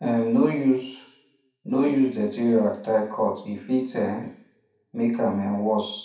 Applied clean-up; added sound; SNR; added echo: none; none; none; reverberation time 0.6 s.